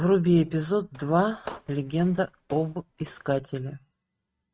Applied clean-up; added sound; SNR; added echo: neural mask model RNNoise.